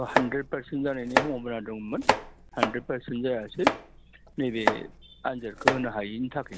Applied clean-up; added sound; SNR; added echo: none; Domestic sounds, home sounds; -1 dB; none.